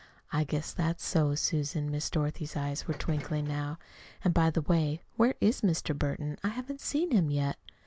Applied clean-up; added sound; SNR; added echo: none; Subway, metro, underground; 18 dB; none.